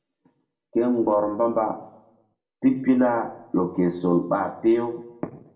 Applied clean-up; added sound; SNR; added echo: none; none; none; reverberation time 0.6 s.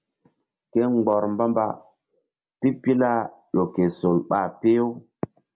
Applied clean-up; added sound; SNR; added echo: none; none; none; none.